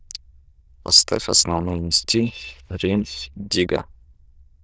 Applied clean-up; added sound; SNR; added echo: neural diffusion model UNIVERSE++.